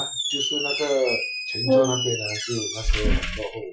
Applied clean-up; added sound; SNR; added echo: classical method Wiener filter.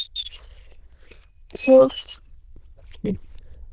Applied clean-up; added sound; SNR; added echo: neural diffusion model UNIVERSE++.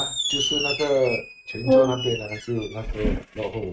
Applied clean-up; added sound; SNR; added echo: neural mask model RNNoise.